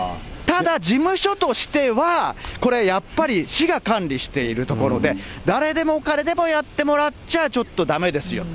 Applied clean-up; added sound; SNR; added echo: none; none; none; none.